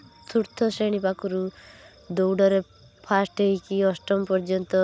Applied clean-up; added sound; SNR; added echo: none; none; none; none.